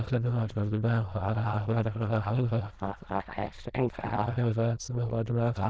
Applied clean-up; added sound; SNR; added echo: neural diffusion model UNIVERSE++.